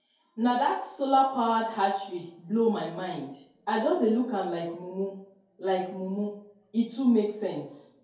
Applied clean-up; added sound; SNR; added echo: none; none; none; reverberation time 2.2 s.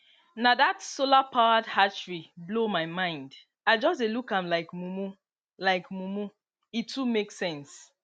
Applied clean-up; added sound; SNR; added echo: none; none; none; none.